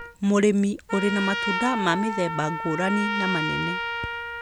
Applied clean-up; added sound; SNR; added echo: none; Trumpet; 4 dB; none.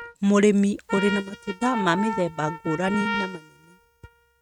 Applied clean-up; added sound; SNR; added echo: neural mask model RNNoise.